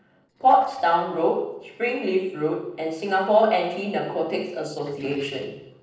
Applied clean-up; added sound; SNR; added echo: neural separator model SepFormer DNS4.